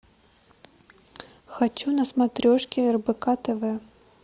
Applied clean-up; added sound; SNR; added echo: none; none; none; none.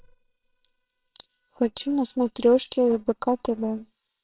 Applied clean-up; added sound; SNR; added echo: neural separator model SepFormer WHAMR!.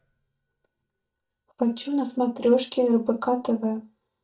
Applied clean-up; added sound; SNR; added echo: neural mask model DeepFilterNet 3.